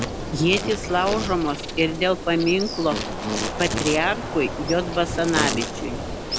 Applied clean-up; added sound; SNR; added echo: none; Insect; 4 dB; none.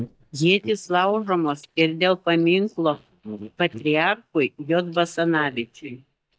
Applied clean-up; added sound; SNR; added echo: neural mask model DeepFilterNet 3.